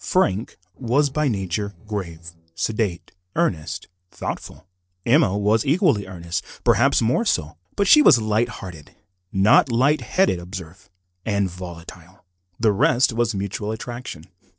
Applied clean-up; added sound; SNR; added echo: neural separator model SepFormer DNS4.